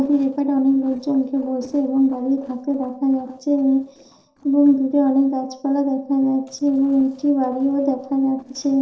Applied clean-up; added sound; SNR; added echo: neural separator model SepFormer DNS4.